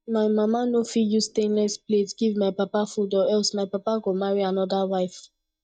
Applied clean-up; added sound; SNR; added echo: neural mask model DeepFilterNet 3.